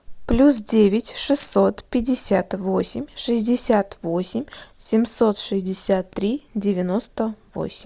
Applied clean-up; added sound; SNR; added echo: none; none; none; none.